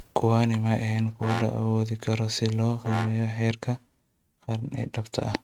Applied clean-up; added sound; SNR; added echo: neural mask model RNNoise.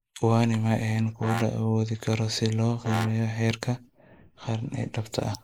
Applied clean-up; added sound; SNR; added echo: neural mask model Resemble Enhance denoiser.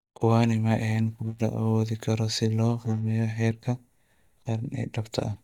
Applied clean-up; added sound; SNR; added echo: neural mask model DeepFilterNet 3.